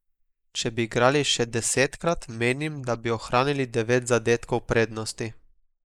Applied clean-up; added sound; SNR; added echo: neural mask model Resemble Enhance denoiser.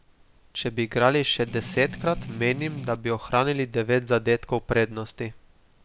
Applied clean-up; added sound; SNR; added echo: none; Strum; 12 dB; none.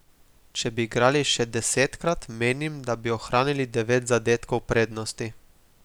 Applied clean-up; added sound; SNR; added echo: none; none; none; none.